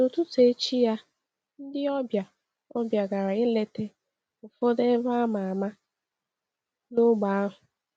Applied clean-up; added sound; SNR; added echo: none; none; none; none.